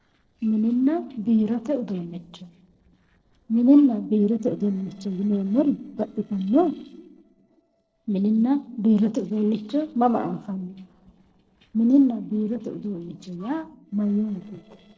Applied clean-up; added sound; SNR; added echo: neural separator model SepFormer DNS4.